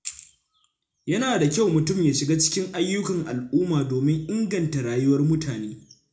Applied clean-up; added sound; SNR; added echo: none; none; none; reverberation time 0.3 s.